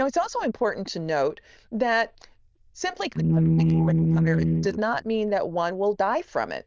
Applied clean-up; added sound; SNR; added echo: neural diffusion model UNIVERSE++.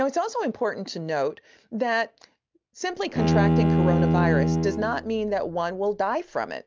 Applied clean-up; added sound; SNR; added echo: none; Bowed string instrument; -3 dB; none.